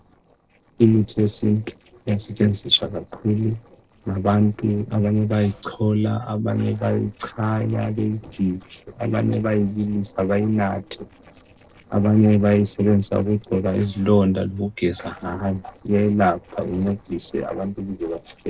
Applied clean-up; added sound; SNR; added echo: neural separator model SepFormer DNS4.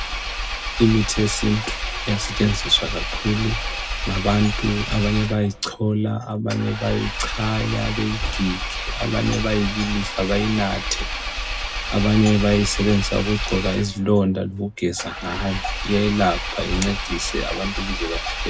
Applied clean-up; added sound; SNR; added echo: none; Engine; 5 dB; reverberation time 0.2 s.